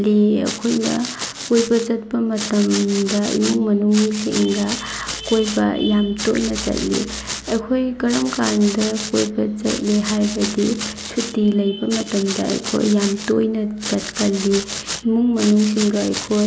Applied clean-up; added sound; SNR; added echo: none; Domestic sounds, home sounds; 11 dB; none.